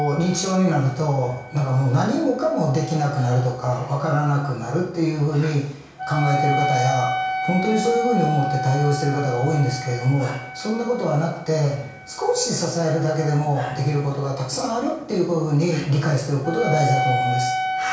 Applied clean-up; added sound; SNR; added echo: none; Wind instrument, woodwind instrument; 7 dB; reverberation time 0.6 s.